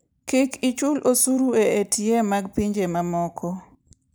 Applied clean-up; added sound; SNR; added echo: none; none; none; none.